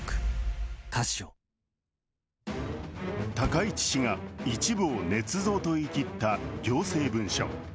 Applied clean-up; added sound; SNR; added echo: none; Motor vehicle (road); 17 dB; none.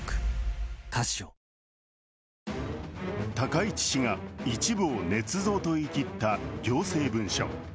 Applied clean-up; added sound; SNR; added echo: none; none; none; none.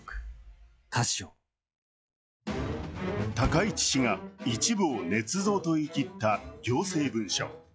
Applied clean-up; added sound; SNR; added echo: classical method log-MMSE.